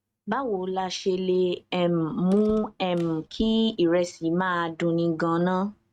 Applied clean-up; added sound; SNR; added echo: neural mask model RNNoise.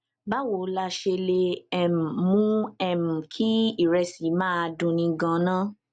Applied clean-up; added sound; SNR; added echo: none; none; none; none.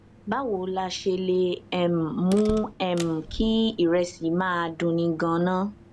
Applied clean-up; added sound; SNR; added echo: none; Slam; 18 dB; none.